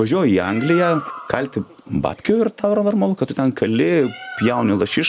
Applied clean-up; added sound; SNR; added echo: none; Bird; 16 dB; none.